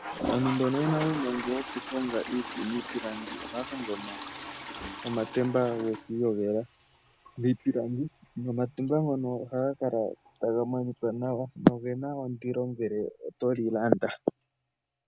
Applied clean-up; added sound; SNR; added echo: none; Toilet flush; 12 dB; none.